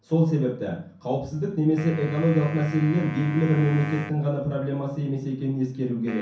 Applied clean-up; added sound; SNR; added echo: none; Wind instrument, woodwind instrument; 17 dB; reverberation time 0.6 s.